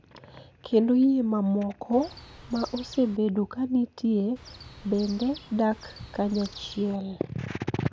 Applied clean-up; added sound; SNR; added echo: none; Chirp, tweet; 18 dB; none.